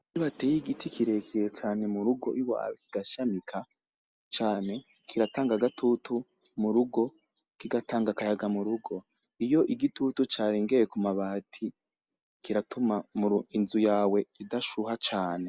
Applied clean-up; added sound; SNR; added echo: none; none; none; none.